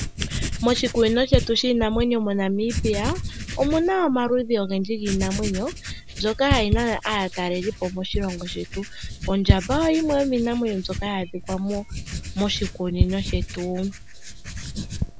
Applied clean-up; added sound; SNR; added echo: none; Writing; 4 dB; none.